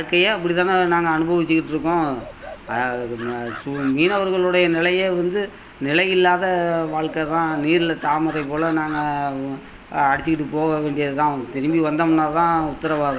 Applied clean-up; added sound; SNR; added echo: none; Animal; 19 dB; none.